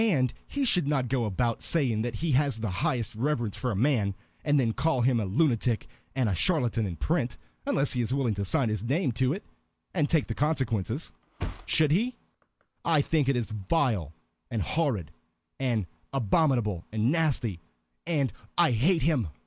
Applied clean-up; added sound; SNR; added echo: none; Thump, thud; 14 dB; none.